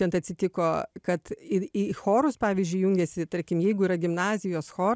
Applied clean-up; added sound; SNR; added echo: none; none; none; none.